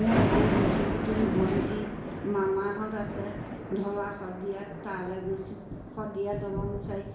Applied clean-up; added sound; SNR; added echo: none; Thunder; 0 dB; reverberation time 0.7 s.